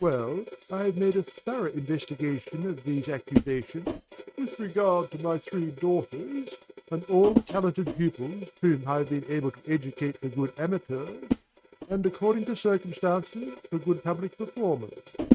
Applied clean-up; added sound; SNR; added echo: neural mask model RNNoise.